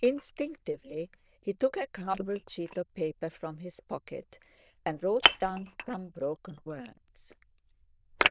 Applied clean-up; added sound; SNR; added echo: neural diffusion model UNIVERSE++.